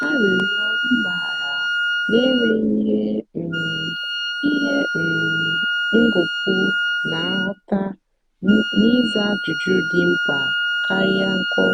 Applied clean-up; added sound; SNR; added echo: none; Wind instrument, woodwind instrument; 2 dB; none.